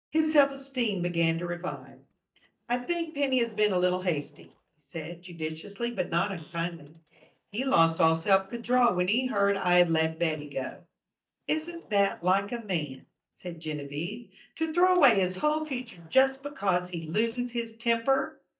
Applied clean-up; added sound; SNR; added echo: neural mask model DeepFilterNet 3.